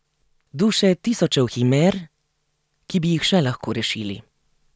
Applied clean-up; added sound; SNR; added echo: none; none; none; none.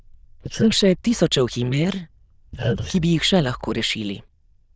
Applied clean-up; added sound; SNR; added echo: neural diffusion model UNIVERSE++.